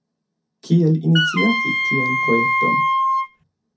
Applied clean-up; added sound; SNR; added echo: none; Wind instrument, woodwind instrument; -2 dB; reverberation time 0.3 s.